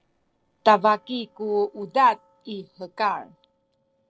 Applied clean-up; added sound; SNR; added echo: neural separator model SepFormer DNS4.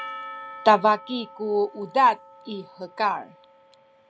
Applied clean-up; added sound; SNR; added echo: none; Percussion; 17 dB; none.